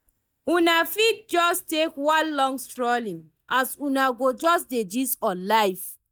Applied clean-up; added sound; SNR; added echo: neural mask model DeepFilterNet 3.